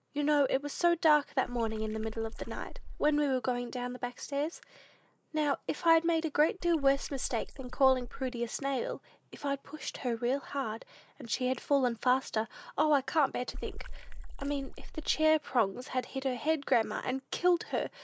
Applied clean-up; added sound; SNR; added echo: neural mask model Resemble Enhance denoiser.